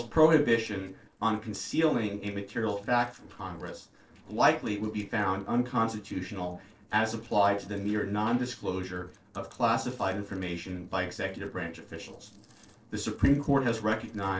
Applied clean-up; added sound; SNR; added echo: neural separator model SepFormer DNS4.